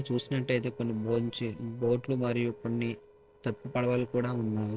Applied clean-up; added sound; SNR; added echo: neural separator model SepFormer DNS4.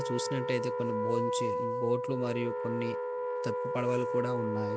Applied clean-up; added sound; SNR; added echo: none; Wind instrument, woodwind instrument; -1 dB; none.